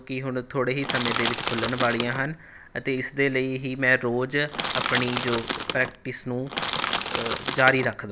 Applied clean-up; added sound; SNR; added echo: none; Crushing; 1 dB; none.